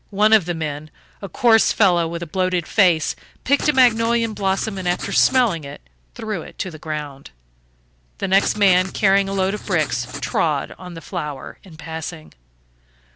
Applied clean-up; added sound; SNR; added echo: none; Writing; 12 dB; none.